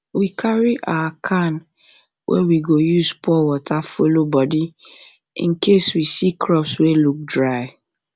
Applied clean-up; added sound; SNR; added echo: none; none; none; none.